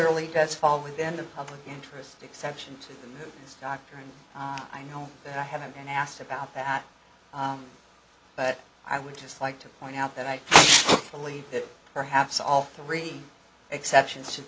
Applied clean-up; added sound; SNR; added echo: none; none; none; none.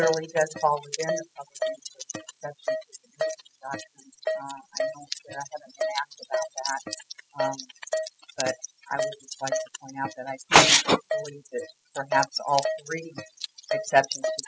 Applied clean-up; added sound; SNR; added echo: classical method spectral subtraction.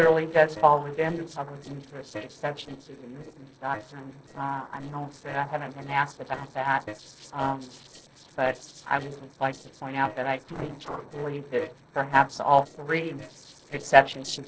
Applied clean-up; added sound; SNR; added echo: neural separator model SepFormer DNS4.